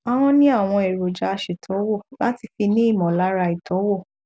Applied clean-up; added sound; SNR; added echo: none; none; none; none.